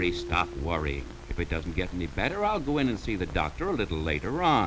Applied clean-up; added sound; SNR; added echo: none; Gull, seagull + Marimba, xylophone; 14 dB; none.